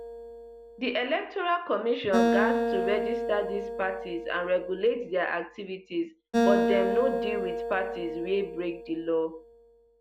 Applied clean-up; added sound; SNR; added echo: none; Acoustic guitar; 1 dB; none.